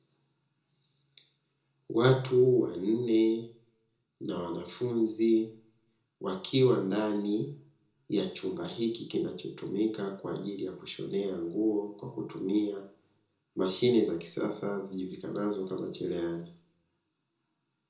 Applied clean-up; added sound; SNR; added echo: none; none; none; reverberation time 0.5 s.